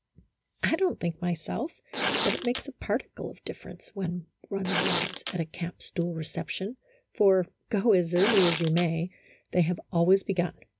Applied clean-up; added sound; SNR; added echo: none; Tearing; 2 dB; none.